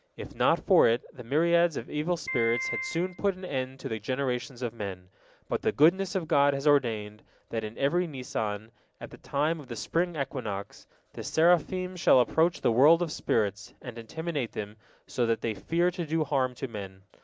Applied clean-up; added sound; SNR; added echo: none; Piano; 6 dB; none.